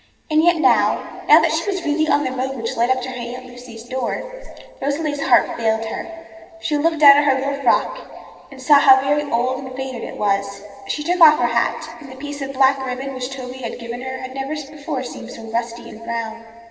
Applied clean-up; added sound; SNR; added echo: neural separator model SepFormer DNS4.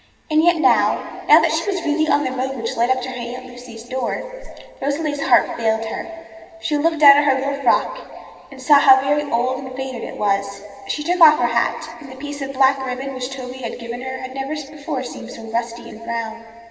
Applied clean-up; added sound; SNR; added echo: none; Whoosh, swoosh, swish; 14 dB; reverberation time 2.2 s.